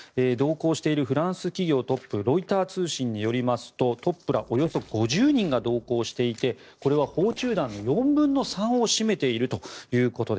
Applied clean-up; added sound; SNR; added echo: neural separator model SepFormer DNS4.